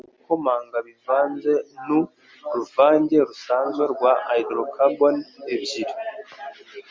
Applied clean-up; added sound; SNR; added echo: none; none; none; none.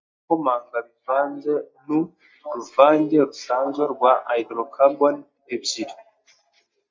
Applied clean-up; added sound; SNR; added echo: neural mask model DeepFilterNet 3.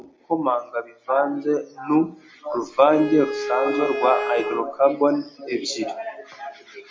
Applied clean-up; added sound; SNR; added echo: none; Bowed string instrument; 7 dB; reverberation time 0.2 s.